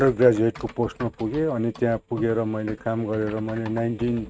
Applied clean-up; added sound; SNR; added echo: neural mask model RNNoise.